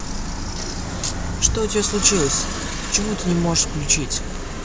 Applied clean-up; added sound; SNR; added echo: none; none; none; none.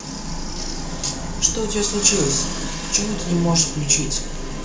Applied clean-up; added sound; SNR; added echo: none; none; none; reverberation time 0.4 s.